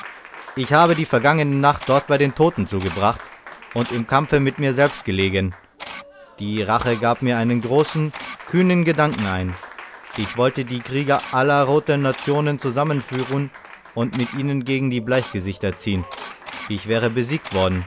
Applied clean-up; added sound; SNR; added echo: none; Camera + Applause; 15 dB; none.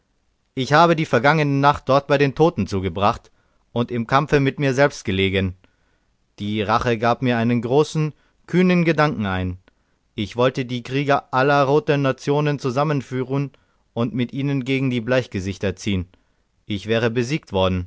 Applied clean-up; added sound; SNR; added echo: none; none; none; none.